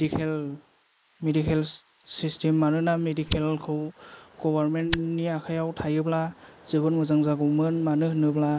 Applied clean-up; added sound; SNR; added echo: neural mask model Resemble Enhance denoiser.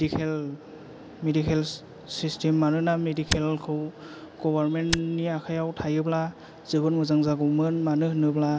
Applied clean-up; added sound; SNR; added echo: none; Tick; 6 dB; none.